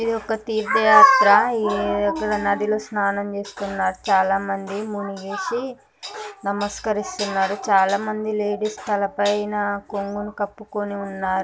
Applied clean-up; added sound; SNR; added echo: none; none; none; none.